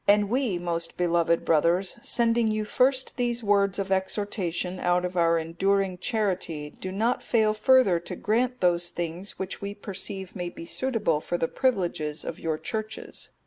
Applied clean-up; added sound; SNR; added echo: none; none; none; none.